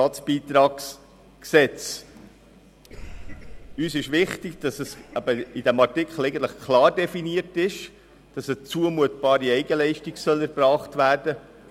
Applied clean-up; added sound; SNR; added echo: none; Boom; 18 dB; none.